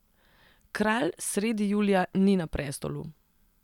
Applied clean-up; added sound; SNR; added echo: none; none; none; none.